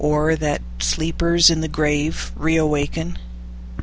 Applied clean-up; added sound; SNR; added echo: none; none; none; none.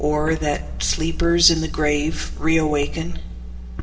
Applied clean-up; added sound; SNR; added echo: none; Boom; 16 dB; reverberation time 0.8 s.